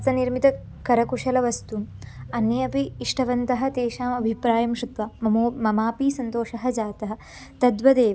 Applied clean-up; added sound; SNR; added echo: none; none; none; none.